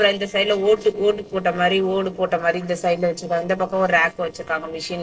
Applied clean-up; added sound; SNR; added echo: neural separator model SepFormer DNS4.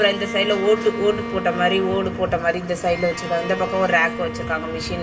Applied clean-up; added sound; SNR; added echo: none; Bowed string instrument; 9 dB; reverberation time 1.6 s.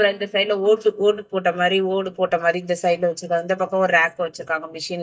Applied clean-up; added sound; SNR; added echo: neural mask model DeepFilterNet 3.